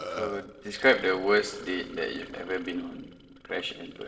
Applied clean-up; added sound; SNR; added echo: neural separator model SepFormer DNS4.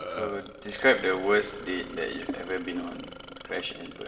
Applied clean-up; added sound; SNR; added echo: none; Burping, eructation; 12 dB; reverberation time 1.7 s.